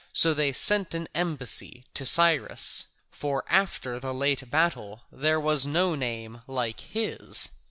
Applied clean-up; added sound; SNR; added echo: none; none; none; none.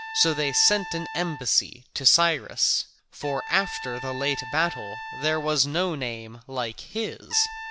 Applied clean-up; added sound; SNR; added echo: none; Trumpet; 12 dB; none.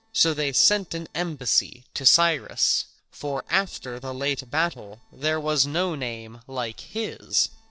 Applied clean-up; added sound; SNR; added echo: neural separator model SepFormer DNS4.